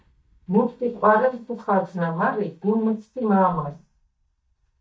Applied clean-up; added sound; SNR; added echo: neural mask model DeepFilterNet 3.